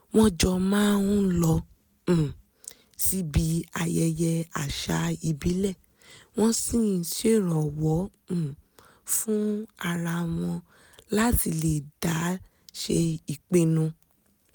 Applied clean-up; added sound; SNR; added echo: none; none; none; none.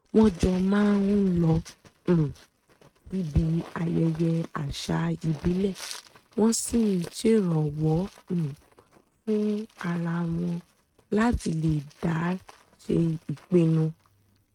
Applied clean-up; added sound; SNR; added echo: neural mask model RNNoise.